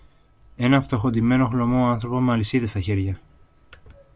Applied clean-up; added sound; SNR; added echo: none; none; none; none.